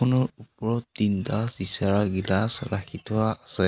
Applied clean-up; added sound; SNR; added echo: none; none; none; none.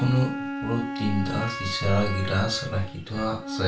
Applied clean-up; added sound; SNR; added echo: none; Wind instrument, woodwind instrument; 7 dB; reverberation time 0.3 s.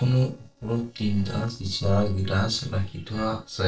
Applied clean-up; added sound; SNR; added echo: neural separator model SepFormer DNS4.